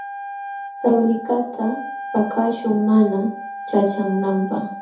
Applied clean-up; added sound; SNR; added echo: none; Wind instrument, woodwind instrument; 11 dB; reverberation time 0.5 s.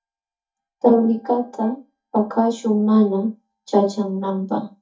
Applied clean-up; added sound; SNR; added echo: neural mask model DeepFilterNet 3.